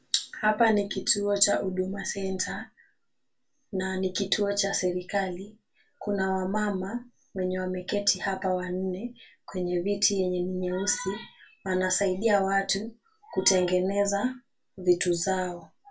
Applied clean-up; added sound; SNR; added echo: none; none; none; reverberation time 0.2 s.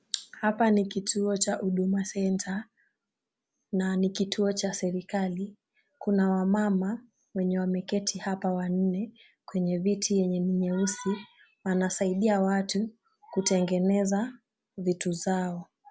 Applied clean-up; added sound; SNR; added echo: none; none; none; none.